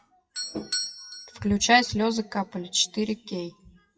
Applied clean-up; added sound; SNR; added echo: classical method WPE with log-MMSE.